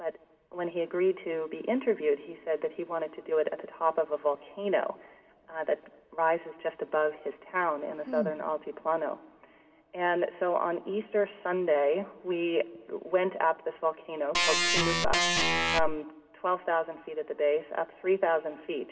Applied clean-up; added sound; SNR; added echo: none; Organ; -5 dB; reverberation time 1.9 s.